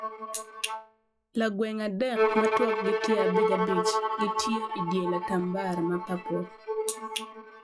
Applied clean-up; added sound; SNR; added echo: classical method log-MMSE.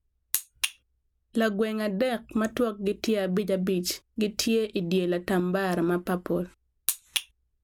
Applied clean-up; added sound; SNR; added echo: none; none; none; none.